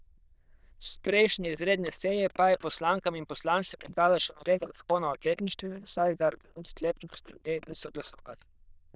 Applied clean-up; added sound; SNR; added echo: neural diffusion model UNIVERSE++.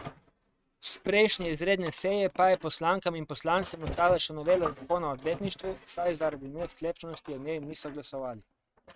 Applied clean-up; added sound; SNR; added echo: neural mask model RNNoise.